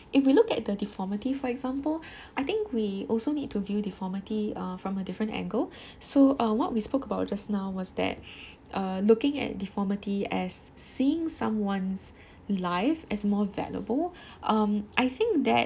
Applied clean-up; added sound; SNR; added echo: none; none; none; none.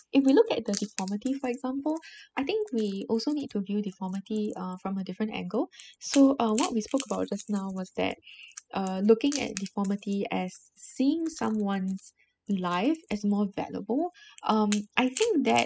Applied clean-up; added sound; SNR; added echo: classical method spectral subtraction.